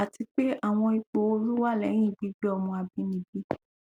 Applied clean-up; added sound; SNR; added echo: none; none; none; none.